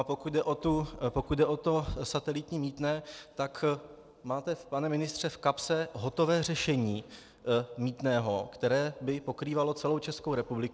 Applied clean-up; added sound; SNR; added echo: none; none; none; none.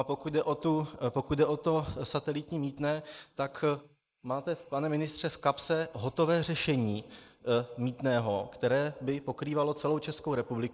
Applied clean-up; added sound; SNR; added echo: neural mask model Resemble Enhance denoiser.